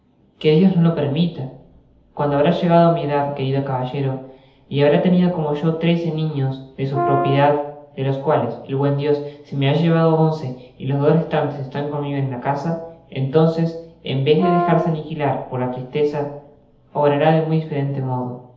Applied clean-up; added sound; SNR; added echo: none; Brass instrument; 4 dB; reverberation time 0.8 s.